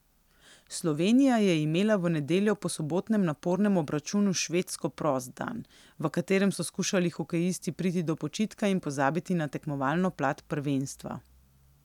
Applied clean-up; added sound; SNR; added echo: none; none; none; none.